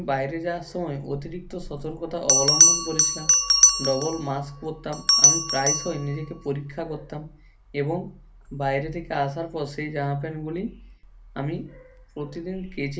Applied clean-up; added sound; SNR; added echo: none; Bell; -4 dB; reverberation time 0.3 s.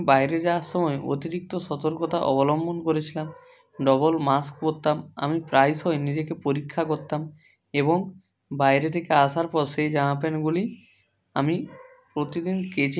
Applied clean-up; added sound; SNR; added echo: none; none; none; none.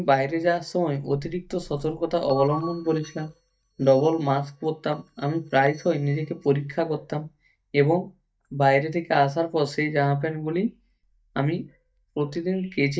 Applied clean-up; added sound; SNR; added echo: neural mask model DeepFilterNet 3.